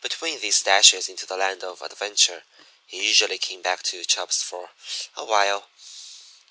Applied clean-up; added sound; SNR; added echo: none; none; none; none.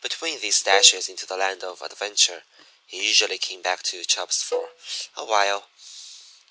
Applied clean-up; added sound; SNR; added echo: none; Cowbell; 11 dB; none.